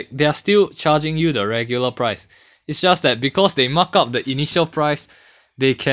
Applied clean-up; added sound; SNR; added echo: none; none; none; none.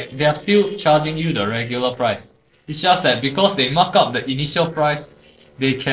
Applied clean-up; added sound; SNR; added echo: neural separator model SepFormer DNS4.